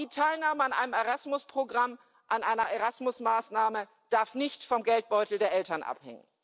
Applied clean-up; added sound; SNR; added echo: none; none; none; none.